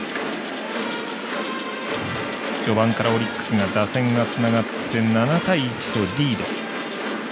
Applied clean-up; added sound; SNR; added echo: none; Rattle (instrument); 14 dB; none.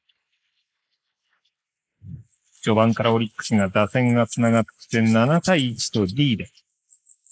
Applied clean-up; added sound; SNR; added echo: neural mask model Resemble Enhance denoiser.